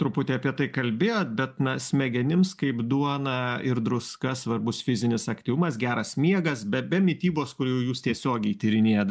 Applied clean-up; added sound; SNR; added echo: none; none; none; none.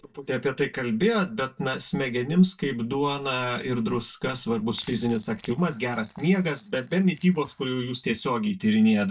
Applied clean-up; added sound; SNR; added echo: neural mask model DeepFilterNet 3.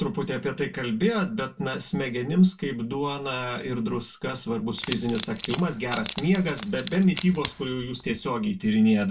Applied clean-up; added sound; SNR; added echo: none; Wood; 4 dB; reverberation time 0.1 s.